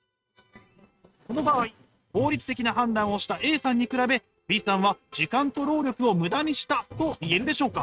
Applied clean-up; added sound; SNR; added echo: neural mask model RNNoise.